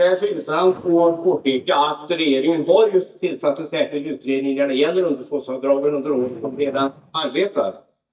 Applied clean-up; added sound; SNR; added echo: neural mask model DeepFilterNet 3.